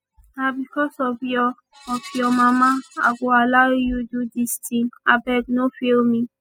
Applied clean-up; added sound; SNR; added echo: classical method spectral subtraction.